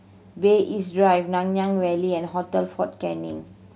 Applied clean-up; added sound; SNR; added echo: none; none; none; none.